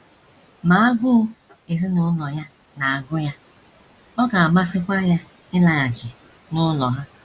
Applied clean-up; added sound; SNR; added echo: none; none; none; none.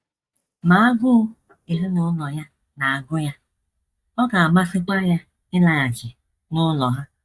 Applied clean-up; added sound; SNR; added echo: neural mask model DeepFilterNet 3.